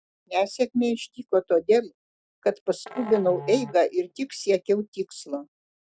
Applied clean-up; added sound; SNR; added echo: none; Musical instrument; 16 dB; none.